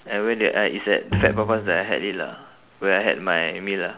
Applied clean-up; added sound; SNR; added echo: none; Bowed string instrument; 7 dB; none.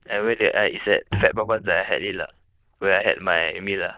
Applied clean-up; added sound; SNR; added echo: neural diffusion model UNIVERSE++.